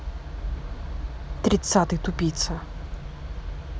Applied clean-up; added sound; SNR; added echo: none; none; none; none.